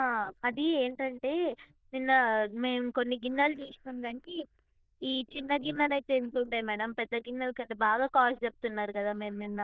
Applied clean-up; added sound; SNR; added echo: neural diffusion model UNIVERSE++.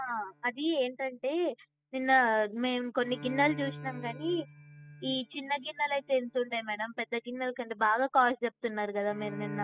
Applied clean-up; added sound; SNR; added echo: classical method spectral subtraction.